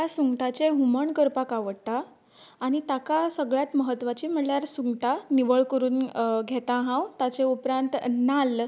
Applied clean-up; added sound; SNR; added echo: none; none; none; none.